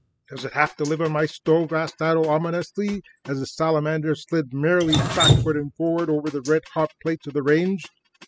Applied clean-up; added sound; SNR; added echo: classical method spectral subtraction.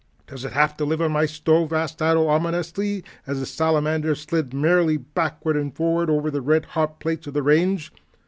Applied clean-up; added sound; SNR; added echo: none; none; none; none.